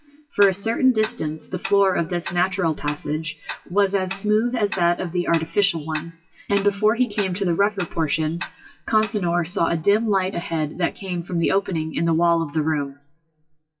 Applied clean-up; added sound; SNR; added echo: classical method WPE with log-MMSE.